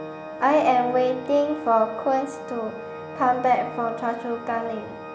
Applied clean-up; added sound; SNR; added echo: none; Organ; 12 dB; none.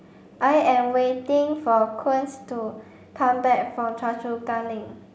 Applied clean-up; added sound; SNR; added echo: none; none; none; none.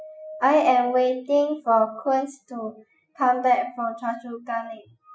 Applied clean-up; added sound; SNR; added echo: classical method Wiener filter.